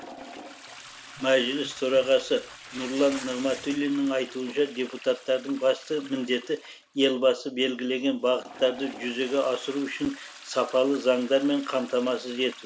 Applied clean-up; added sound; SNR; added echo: none; Toilet flush + Tearing; 18 dB; none.